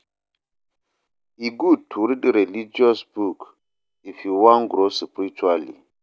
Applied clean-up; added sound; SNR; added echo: none; none; none; none.